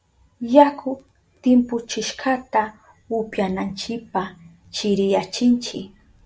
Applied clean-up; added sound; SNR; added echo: none; none; none; none.